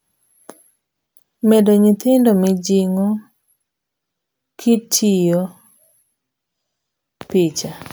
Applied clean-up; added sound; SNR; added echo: none; none; none; none.